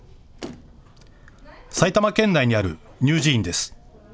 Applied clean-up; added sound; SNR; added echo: none; Motor vehicle (road); 19 dB; none.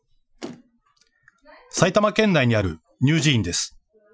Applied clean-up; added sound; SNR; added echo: classical method Wiener filter.